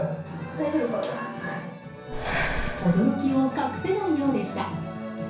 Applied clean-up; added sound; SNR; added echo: none; Breathing; 5 dB; reverberation time 0.6 s.